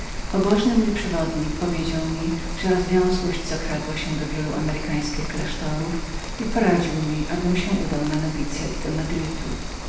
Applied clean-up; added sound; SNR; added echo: none; Rain; 5 dB; reverberation time 0.9 s.